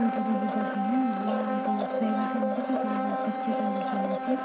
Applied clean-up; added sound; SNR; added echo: none; Domestic sounds, home sounds; 0 dB; none.